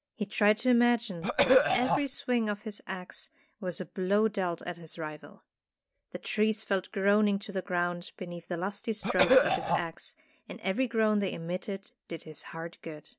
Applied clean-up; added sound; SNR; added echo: none; Cough; -5 dB; none.